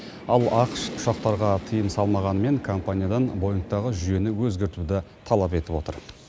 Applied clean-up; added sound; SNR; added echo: none; none; none; none.